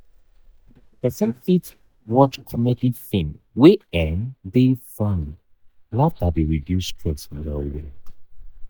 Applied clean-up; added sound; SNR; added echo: neural mask model DeepFilterNet 3.